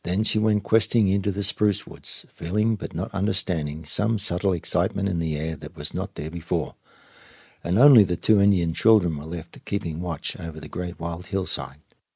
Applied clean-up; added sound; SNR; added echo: none; none; none; none.